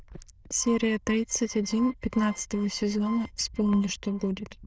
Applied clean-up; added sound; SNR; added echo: neural diffusion model UNIVERSE++.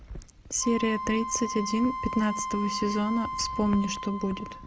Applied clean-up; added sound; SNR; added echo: none; Wind instrument, woodwind instrument; 7 dB; none.